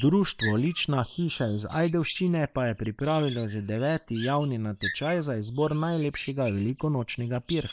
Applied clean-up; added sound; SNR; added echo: neural mask model Resemble Enhance denoiser.